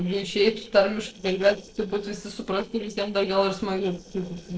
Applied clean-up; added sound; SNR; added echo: neural separator model SepFormer DNS4.